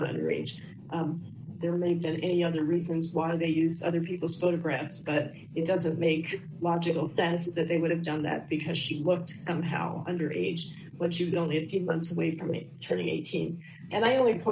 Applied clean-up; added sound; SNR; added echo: neural mask model Resemble Enhance denoiser.